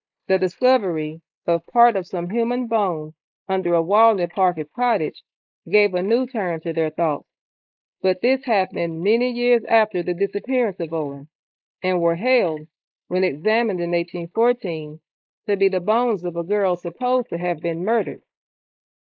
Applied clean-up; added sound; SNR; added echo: neural mask model Resemble Enhance denoiser.